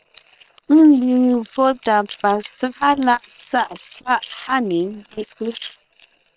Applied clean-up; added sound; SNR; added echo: neural separator model SepFormer WHAM!.